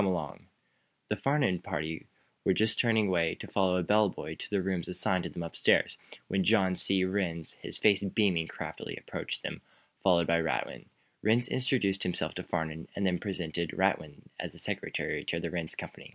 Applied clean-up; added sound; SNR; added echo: none; none; none; none.